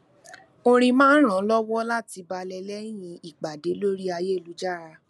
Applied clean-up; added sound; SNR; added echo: none; none; none; none.